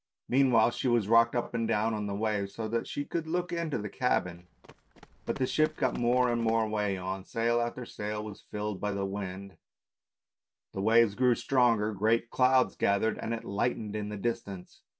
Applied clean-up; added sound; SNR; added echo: none; Run; 19 dB; none.